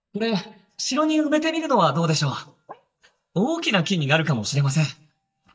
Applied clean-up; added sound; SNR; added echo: neural mask model DeepFilterNet 3.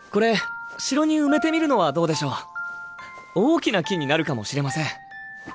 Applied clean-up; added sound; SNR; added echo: none; none; none; none.